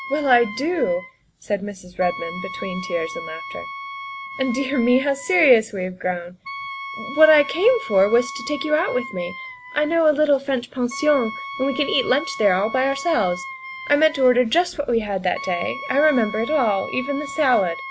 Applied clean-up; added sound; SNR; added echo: none; Wind instrument, woodwind instrument; 13 dB; none.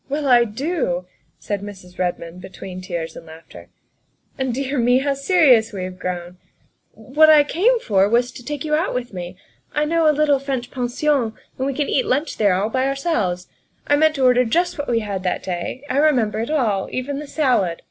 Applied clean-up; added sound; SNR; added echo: none; none; none; none.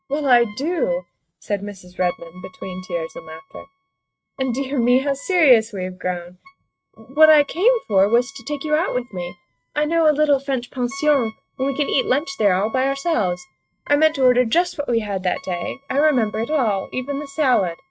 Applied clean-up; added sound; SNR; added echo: neural mask model RNNoise.